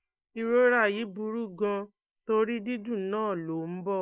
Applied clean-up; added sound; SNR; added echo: neural mask model Resemble Enhance denoiser.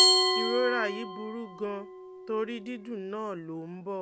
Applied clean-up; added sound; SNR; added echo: none; Glass; -4 dB; none.